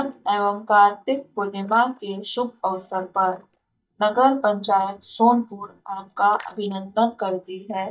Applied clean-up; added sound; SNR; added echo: neural mask model DeepFilterNet 3.